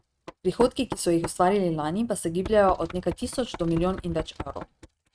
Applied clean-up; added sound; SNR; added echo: neural mask model RNNoise.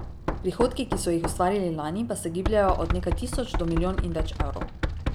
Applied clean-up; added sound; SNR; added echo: none; Knock; 2 dB; none.